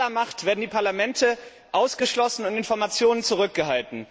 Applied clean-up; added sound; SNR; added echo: none; none; none; none.